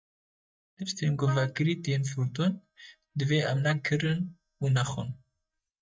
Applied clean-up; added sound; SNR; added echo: neural mask model DeepFilterNet 3.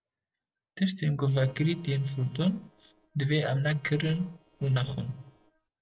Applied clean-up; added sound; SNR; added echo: neural separator model SepFormer DNS4.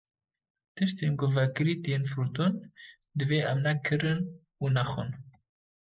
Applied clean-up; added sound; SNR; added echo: neural mask model Resemble Enhance denoiser.